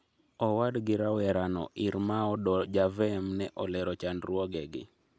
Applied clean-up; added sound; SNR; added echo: none; none; none; none.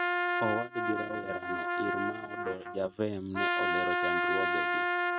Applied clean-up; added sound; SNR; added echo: neural mask model RNNoise.